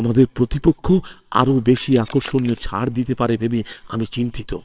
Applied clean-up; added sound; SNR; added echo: neural separator model SepFormer WHAMR!.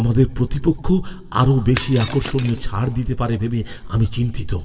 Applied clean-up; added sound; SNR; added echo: none; Shatter; 15 dB; reverberation time 1.0 s.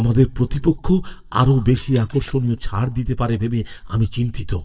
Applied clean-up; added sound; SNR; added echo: neural mask model DeepFilterNet 3.